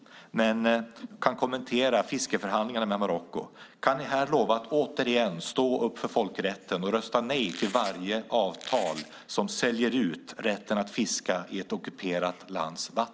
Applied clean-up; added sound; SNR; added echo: none; Squeak; 14 dB; none.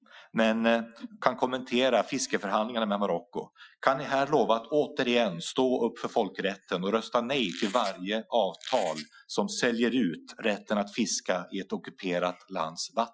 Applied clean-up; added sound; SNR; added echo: classical method Wiener filter.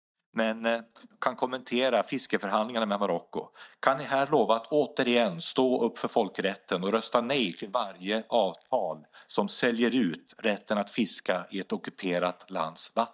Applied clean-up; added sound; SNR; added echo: neural mask model DeepFilterNet 3.